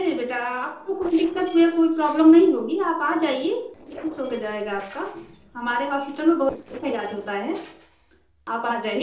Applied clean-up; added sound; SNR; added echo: neural separator model SepFormer DNS4.